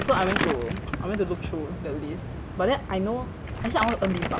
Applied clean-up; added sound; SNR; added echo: none; Crumpling, crinkling; 6 dB; none.